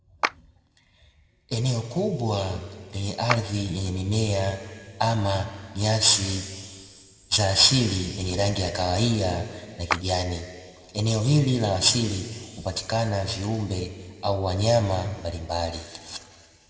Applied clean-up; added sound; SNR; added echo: none; Clapping; 9 dB; reverberation time 2.2 s.